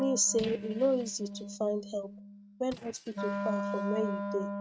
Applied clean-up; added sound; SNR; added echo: neural mask model RNNoise.